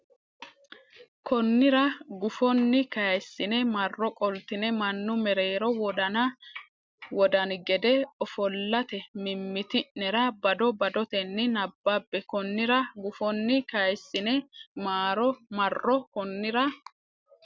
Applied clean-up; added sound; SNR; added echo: none; none; none; none.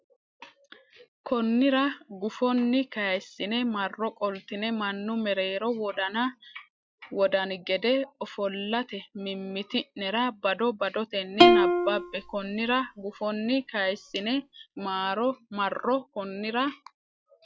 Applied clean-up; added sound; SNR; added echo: classical method log-MMSE.